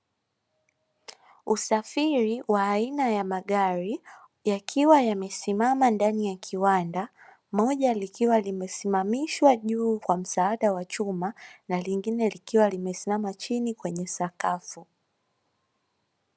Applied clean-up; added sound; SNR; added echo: none; none; none; none.